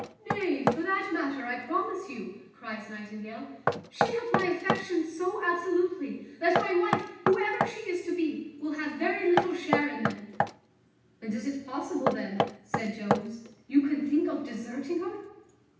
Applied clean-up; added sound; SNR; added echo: none; Knock; 3 dB; reverberation time 0.9 s.